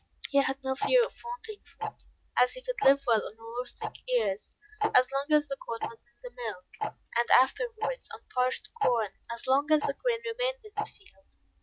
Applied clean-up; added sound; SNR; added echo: none; Tick-tock; 10 dB; none.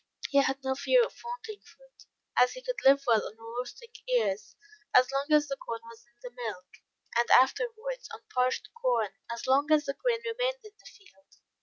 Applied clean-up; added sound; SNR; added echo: none; none; none; none.